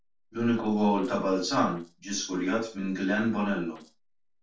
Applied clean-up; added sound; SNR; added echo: neural separator model SepFormer DNS4.